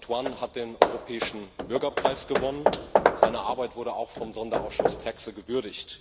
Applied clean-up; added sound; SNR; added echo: none; Hammer / Wood; -4 dB; none.